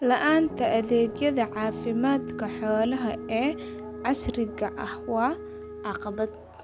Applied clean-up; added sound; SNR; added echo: none; Guitar + Wind instrument, woodwind instrument; 10 dB; none.